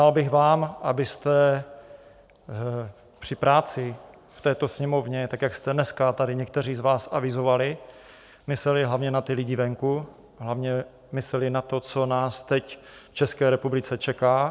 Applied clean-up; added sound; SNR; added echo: none; none; none; none.